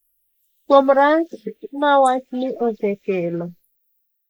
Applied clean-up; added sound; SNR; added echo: neural mask model Resemble Enhance denoiser.